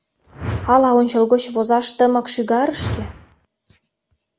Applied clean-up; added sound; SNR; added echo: none; Whoosh, swoosh, swish; 13 dB; none.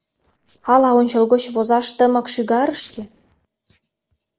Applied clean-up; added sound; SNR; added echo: neural separator model SepFormer DNS4.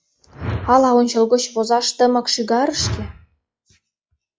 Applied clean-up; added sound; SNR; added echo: classical method log-MMSE.